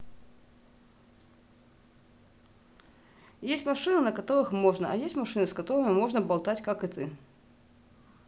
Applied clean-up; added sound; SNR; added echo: none; none; none; none.